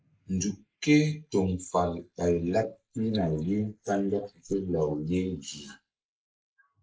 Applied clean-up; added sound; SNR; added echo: neural mask model Resemble Enhance denoiser.